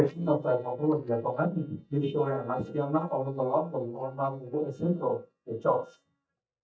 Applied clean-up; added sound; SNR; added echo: neural mask model DeepFilterNet 3.